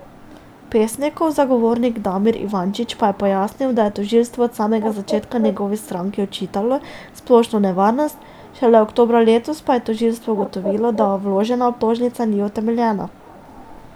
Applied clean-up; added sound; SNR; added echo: none; Bird; 17 dB; none.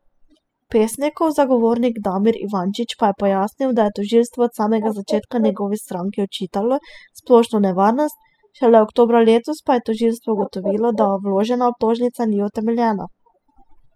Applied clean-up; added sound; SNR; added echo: classical method spectral subtraction.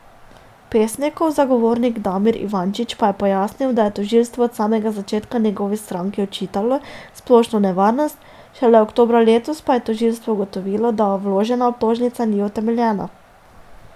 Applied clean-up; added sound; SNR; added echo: none; none; none; none.